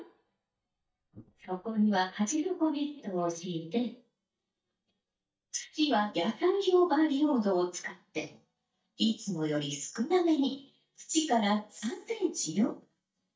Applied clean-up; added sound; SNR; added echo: neural mask model DeepFilterNet 3.